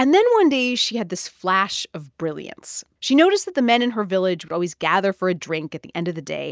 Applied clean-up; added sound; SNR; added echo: none; none; none; none.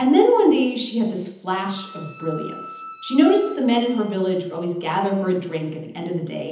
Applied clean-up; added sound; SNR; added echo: none; Wind instrument, woodwind instrument; 17 dB; reverberation time 1.3 s.